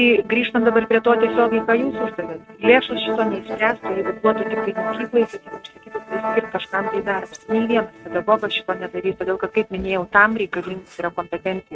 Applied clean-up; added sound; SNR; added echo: neural mask model RNNoise.